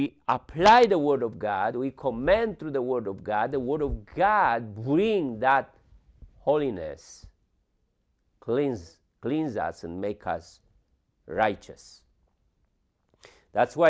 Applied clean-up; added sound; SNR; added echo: none; none; none; none.